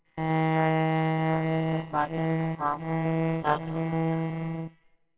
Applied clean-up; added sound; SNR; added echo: neural separator model SepFormer WHAMR!.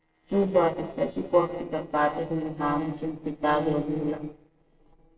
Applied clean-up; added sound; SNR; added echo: neural separator model SepFormer DNS4.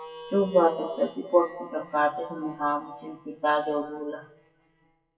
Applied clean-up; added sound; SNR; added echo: classical method WPE with log-MMSE.